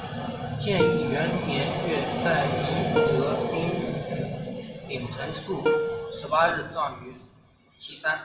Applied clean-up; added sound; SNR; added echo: none; Plucked string instrument; 3 dB; reverberation time 0.7 s.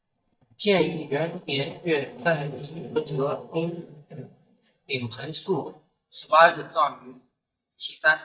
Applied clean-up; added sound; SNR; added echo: neural mask model DeepFilterNet 3.